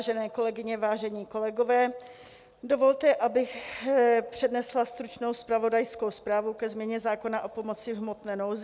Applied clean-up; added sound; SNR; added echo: none; none; none; none.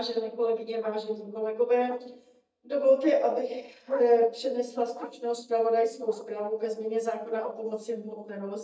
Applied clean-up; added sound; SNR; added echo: neural mask model DeepFilterNet 3.